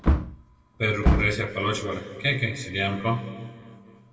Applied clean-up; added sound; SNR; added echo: none; Wood; 0 dB; reverberation time 2.3 s.